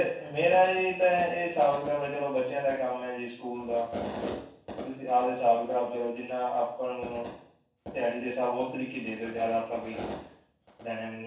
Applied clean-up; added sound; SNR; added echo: none; none; none; reverberation time 0.7 s.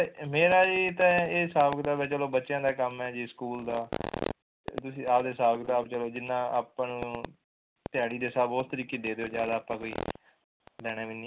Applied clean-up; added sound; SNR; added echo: none; none; none; none.